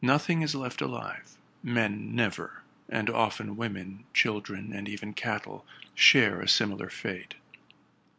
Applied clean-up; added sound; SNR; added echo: none; none; none; none.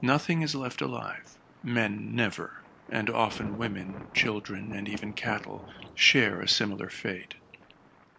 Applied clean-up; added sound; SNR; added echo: none; Thunder; 17 dB; none.